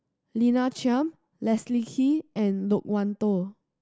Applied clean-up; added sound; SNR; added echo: none; none; none; none.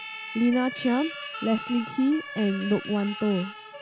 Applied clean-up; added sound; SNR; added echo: none; Drip + Siren; 11 dB; none.